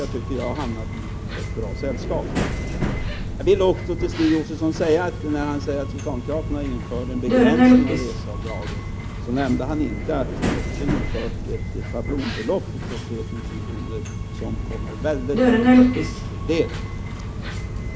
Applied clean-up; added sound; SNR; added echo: none; Subway, metro, underground; -3 dB; none.